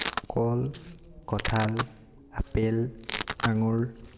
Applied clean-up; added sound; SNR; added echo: none; Domestic sounds, home sounds; 8 dB; none.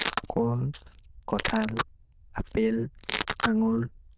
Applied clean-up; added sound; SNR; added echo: neural diffusion model UNIVERSE++.